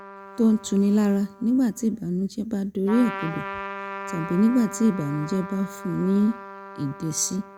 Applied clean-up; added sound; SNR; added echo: none; Trumpet; 13 dB; none.